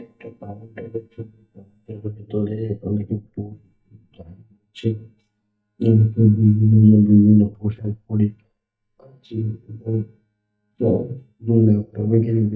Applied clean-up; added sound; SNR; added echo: neural mask model DeepFilterNet 3.